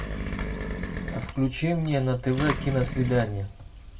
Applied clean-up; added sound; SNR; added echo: none; Engine; 6 dB; reverberation time 0.2 s.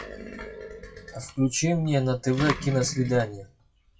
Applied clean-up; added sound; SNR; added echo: classical method WPE with log-MMSE.